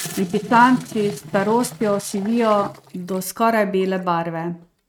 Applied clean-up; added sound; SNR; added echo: neural mask model RNNoise.